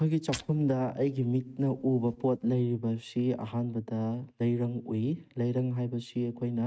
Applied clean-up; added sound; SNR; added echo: neural mask model RNNoise.